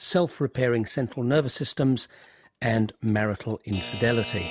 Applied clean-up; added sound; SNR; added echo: none; Alarm / Clock; 17 dB; none.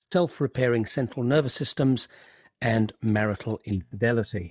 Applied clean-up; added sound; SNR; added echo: neural mask model DeepFilterNet 3.